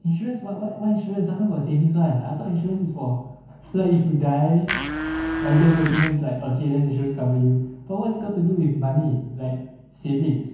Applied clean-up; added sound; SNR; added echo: none; Domestic sounds, home sounds; 3 dB; reverberation time 0.9 s.